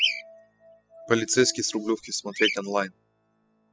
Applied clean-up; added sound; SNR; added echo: classical method spectral subtraction.